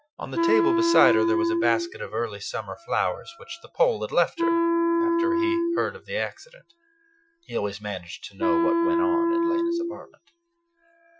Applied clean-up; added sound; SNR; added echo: classical method Wiener filter.